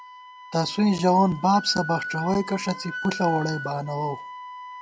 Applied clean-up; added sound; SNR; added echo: none; Wind instrument, woodwind instrument; 12 dB; none.